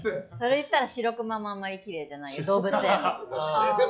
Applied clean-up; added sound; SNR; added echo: classical method log-MMSE.